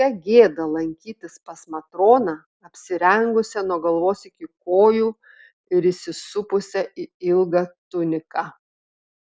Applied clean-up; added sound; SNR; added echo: none; none; none; none.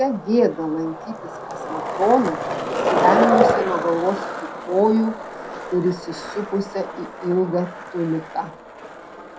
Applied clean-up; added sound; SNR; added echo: none; Skateboard; 2 dB; reverberation time 0.2 s.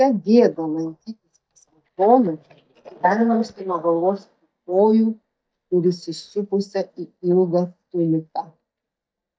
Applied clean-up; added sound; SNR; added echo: neural mask model DeepFilterNet 3.